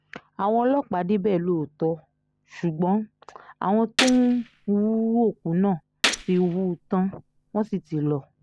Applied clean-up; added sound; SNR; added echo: none; Gunshot, gunfire; 8 dB; none.